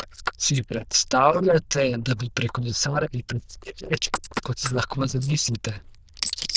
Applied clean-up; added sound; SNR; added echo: neural diffusion model UNIVERSE++.